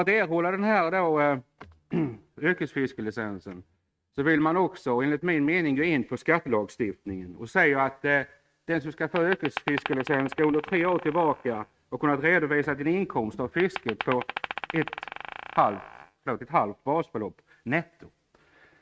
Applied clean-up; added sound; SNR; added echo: neural mask model RNNoise.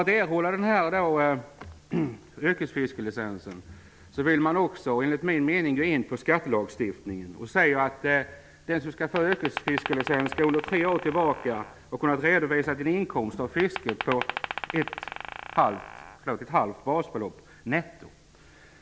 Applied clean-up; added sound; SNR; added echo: none; Glass; 9 dB; none.